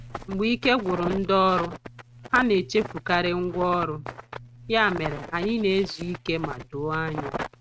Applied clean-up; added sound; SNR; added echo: neural mask model RNNoise.